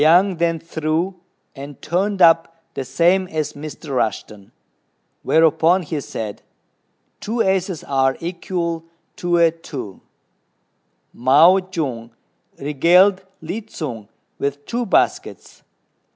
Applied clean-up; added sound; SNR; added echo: none; none; none; none.